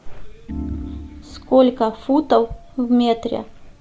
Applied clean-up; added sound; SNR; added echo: none; Organ; 13 dB; none.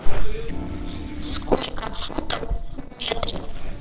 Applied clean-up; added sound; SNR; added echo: neural separator model SepFormer DNS4.